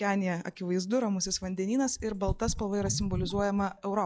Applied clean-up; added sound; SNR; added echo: classical method log-MMSE.